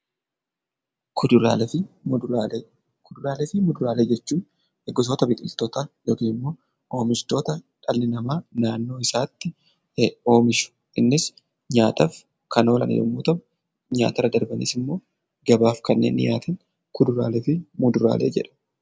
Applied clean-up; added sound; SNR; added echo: none; none; none; none.